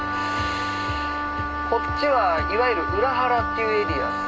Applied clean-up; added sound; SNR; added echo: none; Wind instrument, woodwind instrument; 2 dB; reverberation time 0.2 s.